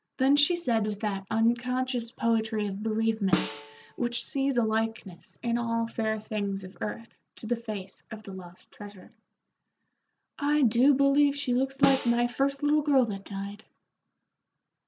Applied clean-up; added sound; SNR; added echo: none; Snare drum; 7 dB; none.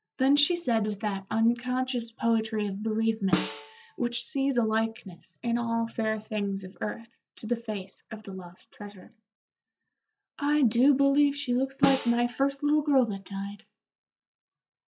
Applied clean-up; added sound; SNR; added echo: classical method log-MMSE.